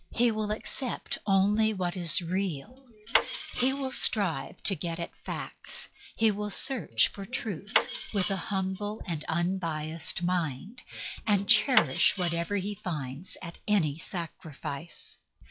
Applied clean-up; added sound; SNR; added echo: classical method log-MMSE.